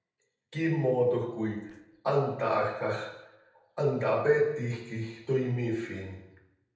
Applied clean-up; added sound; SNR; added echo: neural separator model SepFormer DNS4.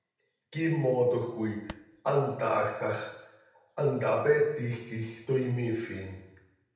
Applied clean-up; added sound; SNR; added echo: none; Tap; 13 dB; reverberation time 0.9 s.